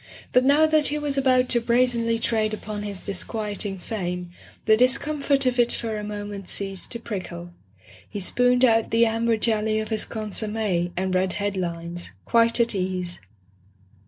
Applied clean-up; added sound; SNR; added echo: none; none; none; none.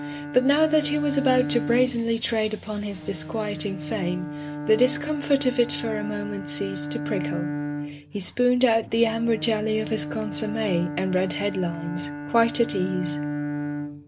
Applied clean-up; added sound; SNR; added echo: none; Bowed string instrument; 7 dB; none.